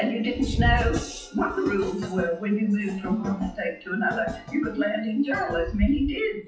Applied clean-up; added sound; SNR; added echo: classical method WPE with log-MMSE.